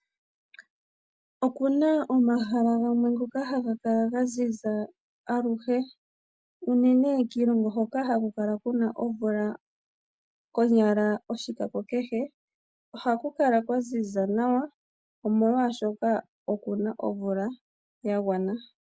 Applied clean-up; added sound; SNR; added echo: none; none; none; none.